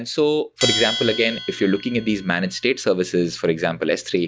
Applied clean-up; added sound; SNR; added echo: none; Bell; 9 dB; none.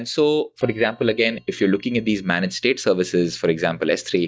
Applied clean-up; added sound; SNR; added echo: neural mask model DeepFilterNet 3.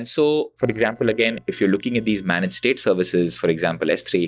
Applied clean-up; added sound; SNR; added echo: neural separator model SepFormer DNS4.